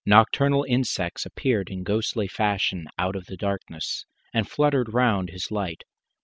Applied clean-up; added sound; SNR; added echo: none; none; none; none.